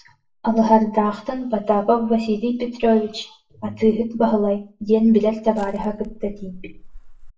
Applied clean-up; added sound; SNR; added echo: none; Crushing; 16 dB; reverberation time 0.3 s.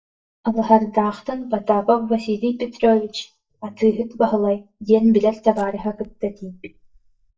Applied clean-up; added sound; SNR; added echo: neural mask model DeepFilterNet 3.